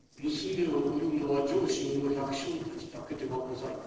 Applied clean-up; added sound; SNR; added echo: neural separator model SepFormer DNS4.